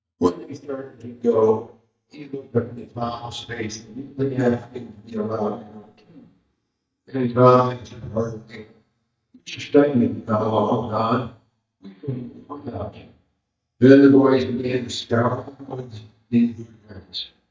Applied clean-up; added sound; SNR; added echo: neural mask model DeepFilterNet 3.